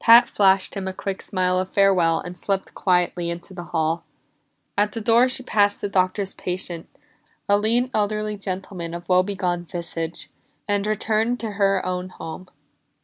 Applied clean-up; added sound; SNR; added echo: none; none; none; none.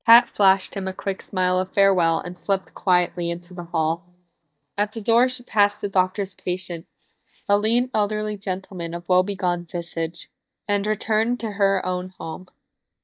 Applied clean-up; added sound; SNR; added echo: neural mask model DeepFilterNet 3.